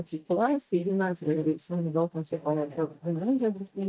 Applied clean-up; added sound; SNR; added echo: neural mask model DeepFilterNet 3.